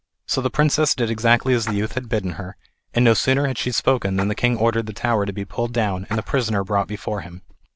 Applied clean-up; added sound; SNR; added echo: none; Splash, splatter; 17 dB; none.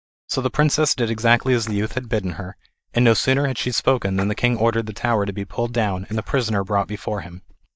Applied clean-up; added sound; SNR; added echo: neural mask model DeepFilterNet 3.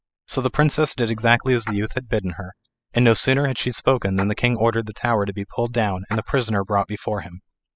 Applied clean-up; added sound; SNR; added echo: classical method spectral subtraction.